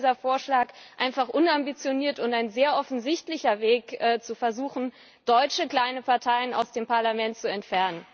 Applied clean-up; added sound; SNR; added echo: none; none; none; none.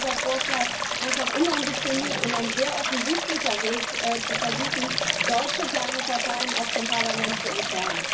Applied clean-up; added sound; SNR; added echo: none; Stream; -3 dB; reverberation time 0.4 s.